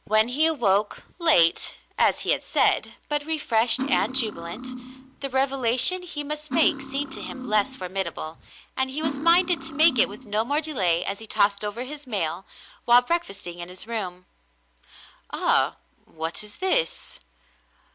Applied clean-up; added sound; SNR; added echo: none; Cutlery, silverware; 9 dB; none.